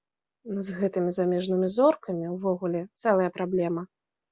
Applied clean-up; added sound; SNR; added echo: none; none; none; none.